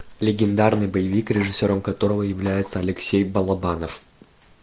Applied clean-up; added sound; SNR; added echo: none; none; none; none.